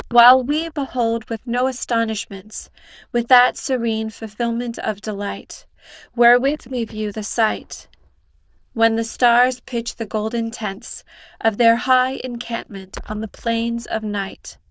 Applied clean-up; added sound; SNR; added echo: neural diffusion model UNIVERSE++.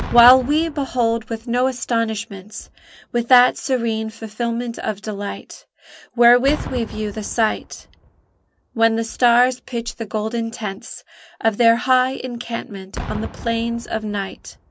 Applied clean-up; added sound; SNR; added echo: none; Boom; 16 dB; none.